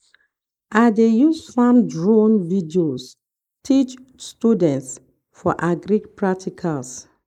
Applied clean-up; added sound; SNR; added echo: neural mask model Resemble Enhance denoiser.